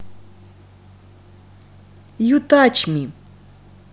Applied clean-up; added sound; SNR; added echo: none; none; none; none.